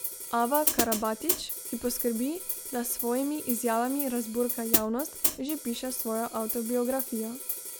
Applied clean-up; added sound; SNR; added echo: none; Hi-hat; 3 dB; none.